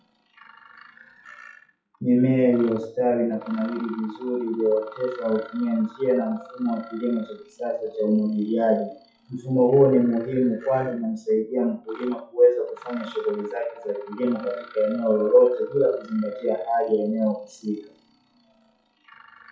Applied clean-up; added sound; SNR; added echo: classical method WPE with log-MMSE.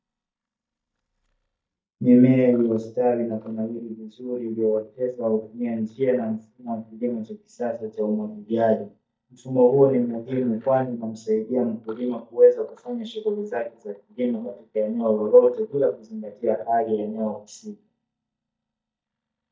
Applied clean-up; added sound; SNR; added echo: neural mask model DeepFilterNet 3.